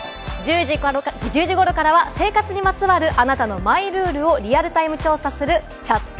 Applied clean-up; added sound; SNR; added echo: none; none; none; none.